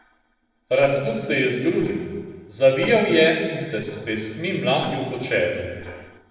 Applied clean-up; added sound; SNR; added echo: neural separator model SepFormer DNS4.